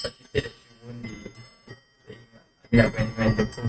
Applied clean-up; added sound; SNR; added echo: neural mask model RNNoise.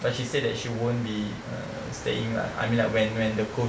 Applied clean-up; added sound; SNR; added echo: none; none; none; none.